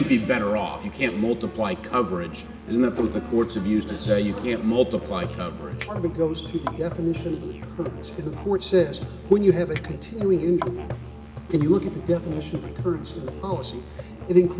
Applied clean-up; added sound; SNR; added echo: none; Chink, clink + Musical instrument; 11 dB; none.